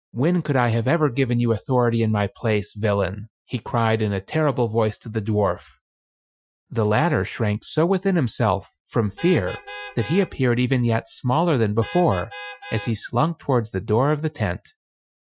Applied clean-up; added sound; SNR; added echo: classical method Wiener filter.